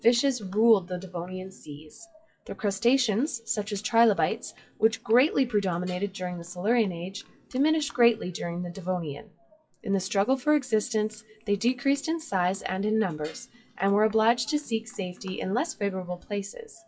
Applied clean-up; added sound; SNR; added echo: classical method WPE with log-MMSE.